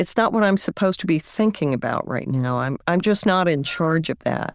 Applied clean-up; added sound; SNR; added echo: neural diffusion model UNIVERSE++.